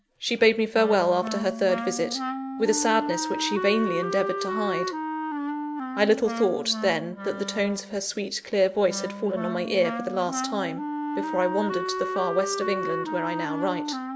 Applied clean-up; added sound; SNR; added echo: none; Wind instrument, woodwind instrument; 5 dB; none.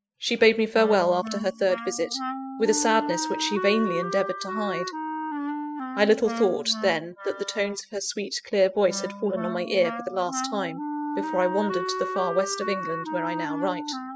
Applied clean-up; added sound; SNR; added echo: classical method spectral subtraction.